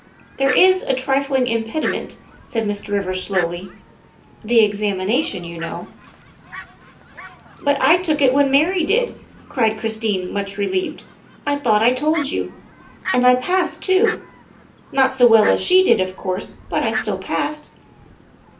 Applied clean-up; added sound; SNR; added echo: none; Fowl; 15 dB; reverberation time 0.3 s.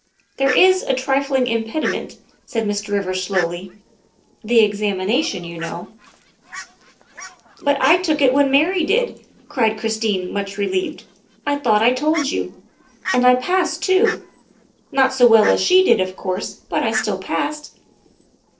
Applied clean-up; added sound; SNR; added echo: neural separator model SepFormer DNS4.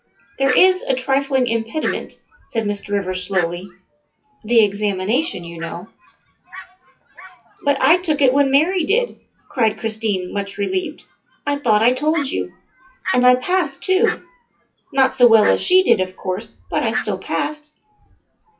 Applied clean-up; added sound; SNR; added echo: classical method WPE with log-MMSE.